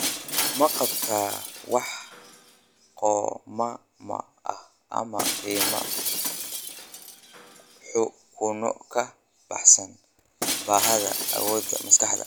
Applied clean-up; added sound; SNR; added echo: none; Shatter; 5 dB; none.